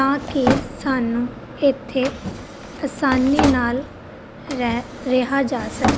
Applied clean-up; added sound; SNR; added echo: none; Drawer open or close; 5 dB; none.